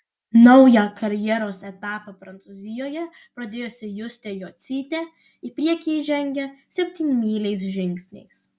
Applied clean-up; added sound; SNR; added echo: none; none; none; none.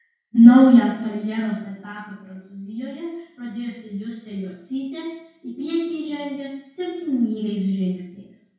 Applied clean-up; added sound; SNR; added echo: none; none; none; reverberation time 0.6 s.